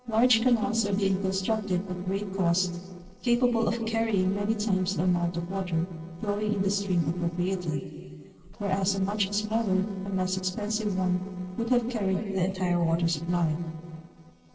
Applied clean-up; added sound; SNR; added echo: neural separator model SepFormer DNS4.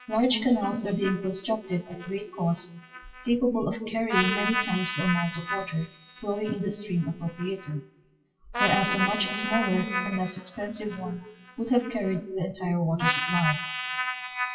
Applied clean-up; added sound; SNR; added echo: classical method WPE with log-MMSE.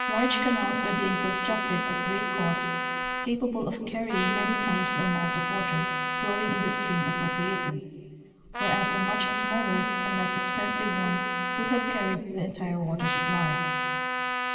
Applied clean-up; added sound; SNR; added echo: none; Trumpet; -1 dB; reverberation time 2.4 s.